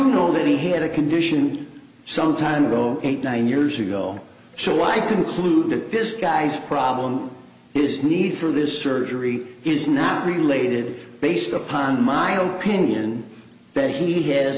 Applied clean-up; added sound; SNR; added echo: none; none; none; none.